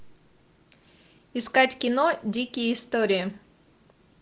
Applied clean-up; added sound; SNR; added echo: none; none; none; none.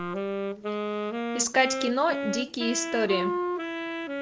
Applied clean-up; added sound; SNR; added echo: none; Wind instrument, woodwind instrument; 2 dB; none.